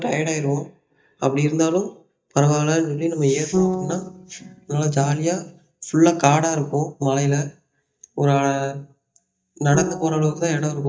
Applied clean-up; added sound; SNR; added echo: neural mask model DeepFilterNet 3.